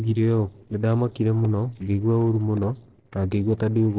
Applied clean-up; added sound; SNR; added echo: neural separator model SepFormer DNS4.